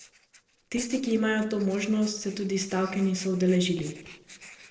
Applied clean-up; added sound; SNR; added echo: neural separator model SepFormer DNS4.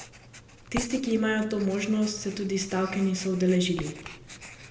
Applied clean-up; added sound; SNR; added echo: none; Writing; 14 dB; reverberation time 0.7 s.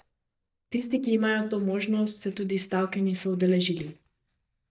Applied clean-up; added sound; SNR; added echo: neural mask model DeepFilterNet 3.